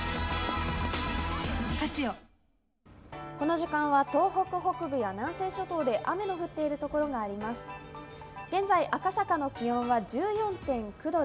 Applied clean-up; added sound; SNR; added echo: none; none; none; reverberation time 0.4 s.